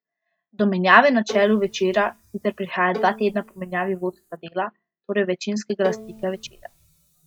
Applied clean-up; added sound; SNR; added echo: classical method log-MMSE.